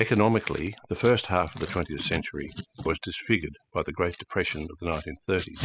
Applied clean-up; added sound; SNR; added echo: classical method spectral subtraction.